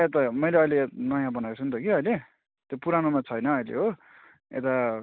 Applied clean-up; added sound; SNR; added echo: none; none; none; none.